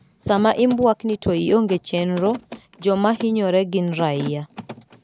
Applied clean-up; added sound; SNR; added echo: none; Mechanisms; 18 dB; none.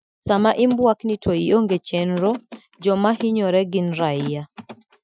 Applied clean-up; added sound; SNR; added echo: classical method Wiener filter.